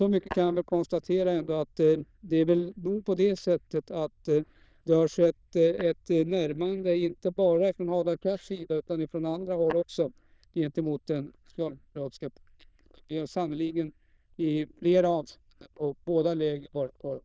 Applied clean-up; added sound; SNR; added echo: neural diffusion model UNIVERSE++.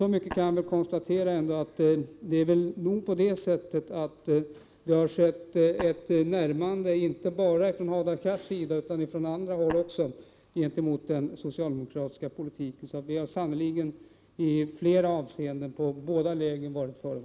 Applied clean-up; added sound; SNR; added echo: none; Tap; 13 dB; none.